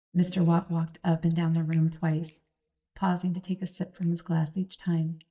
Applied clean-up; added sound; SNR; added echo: neural mask model DeepFilterNet 3.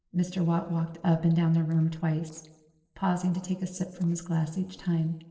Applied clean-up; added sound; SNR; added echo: neural separator model SepFormer DNS4.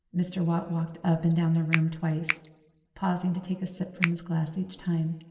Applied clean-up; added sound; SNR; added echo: none; Finger snapping; 4 dB; reverberation time 1.2 s.